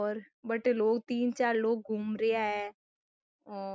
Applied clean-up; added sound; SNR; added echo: none; none; none; none.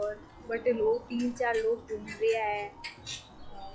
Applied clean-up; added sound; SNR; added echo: classical method log-MMSE.